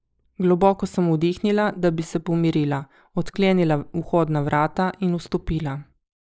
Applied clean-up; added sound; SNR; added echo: neural mask model Resemble Enhance denoiser.